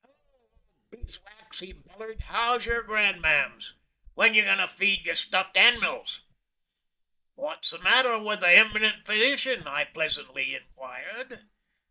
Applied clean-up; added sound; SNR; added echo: neural mask model DeepFilterNet 3.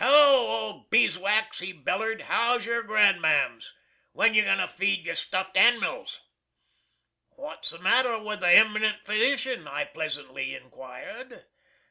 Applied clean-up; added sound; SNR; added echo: none; none; none; none.